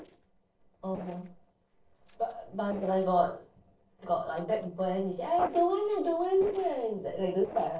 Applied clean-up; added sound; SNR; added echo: neural separator model SepFormer DNS4.